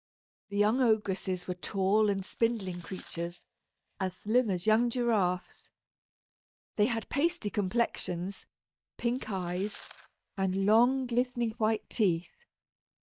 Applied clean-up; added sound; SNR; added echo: neural mask model DeepFilterNet 3.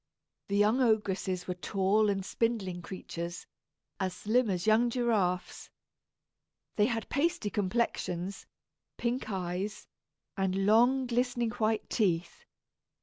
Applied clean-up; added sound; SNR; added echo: none; none; none; none.